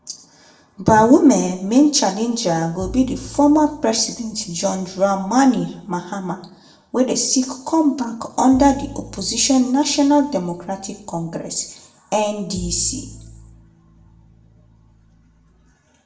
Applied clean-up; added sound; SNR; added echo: none; Bowed string instrument; 19 dB; reverberation time 0.6 s.